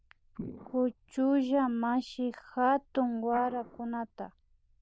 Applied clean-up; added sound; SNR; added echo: neural diffusion model UNIVERSE++.